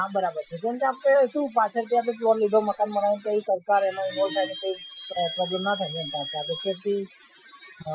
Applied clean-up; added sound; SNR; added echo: classical method Wiener filter.